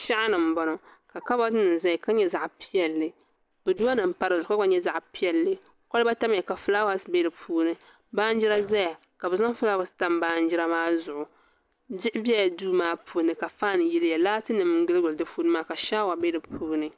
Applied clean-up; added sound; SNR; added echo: neural separator model SepFormer DNS4.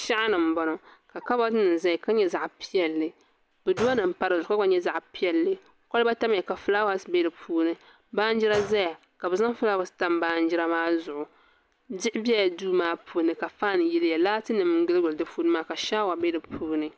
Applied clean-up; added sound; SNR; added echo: none; Gunshot, gunfire; 18 dB; none.